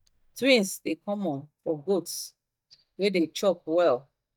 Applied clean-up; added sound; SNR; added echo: neural mask model DeepFilterNet 3.